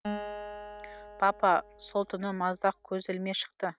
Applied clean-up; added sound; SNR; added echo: none; Acoustic guitar; 12 dB; none.